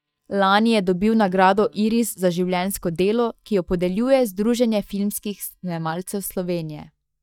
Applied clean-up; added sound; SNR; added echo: neural mask model DeepFilterNet 3.